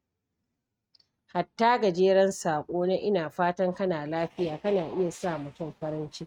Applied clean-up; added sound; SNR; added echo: neural mask model RNNoise.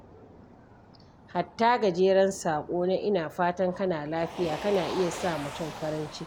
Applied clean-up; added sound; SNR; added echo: none; Motor vehicle (road); 14 dB; none.